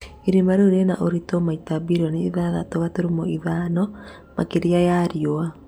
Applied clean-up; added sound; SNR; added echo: none; none; none; none.